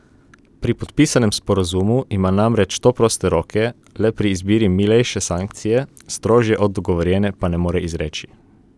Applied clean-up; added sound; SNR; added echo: none; none; none; none.